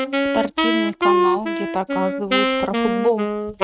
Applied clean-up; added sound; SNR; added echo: neural mask model RNNoise.